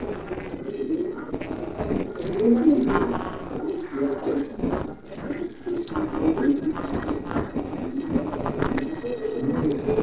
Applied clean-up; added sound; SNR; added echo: neural separator model SepFormer DNS4.